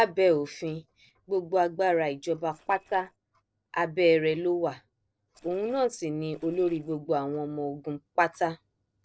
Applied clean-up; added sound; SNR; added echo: neural separator model SepFormer DNS4.